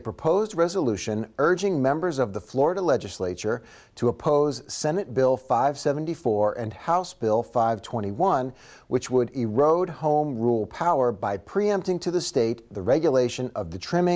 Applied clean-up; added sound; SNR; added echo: none; none; none; none.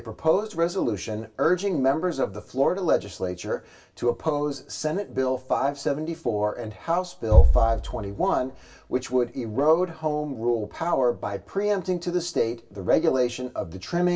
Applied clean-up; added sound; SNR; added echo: none; Bass drum; 5 dB; reverberation time 0.2 s.